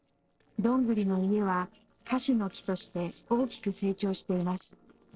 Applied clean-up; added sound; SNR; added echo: neural separator model SepFormer DNS4.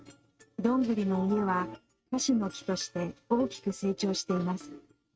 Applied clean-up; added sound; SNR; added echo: neural mask model RNNoise.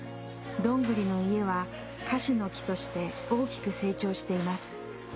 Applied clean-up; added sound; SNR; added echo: none; none; none; none.